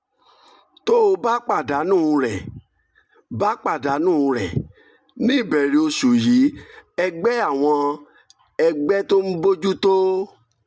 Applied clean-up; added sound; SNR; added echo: none; none; none; none.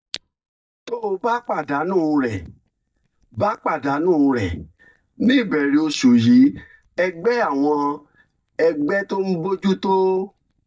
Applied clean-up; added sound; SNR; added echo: neural mask model DeepFilterNet 3.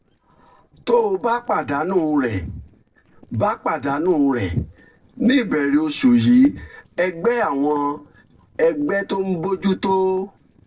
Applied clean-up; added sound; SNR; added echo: neural separator model SepFormer DNS4.